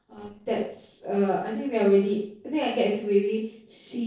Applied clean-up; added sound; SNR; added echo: neural separator model SepFormer DNS4.